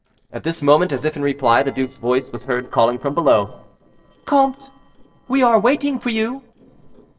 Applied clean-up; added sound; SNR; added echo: neural separator model SepFormer DNS4.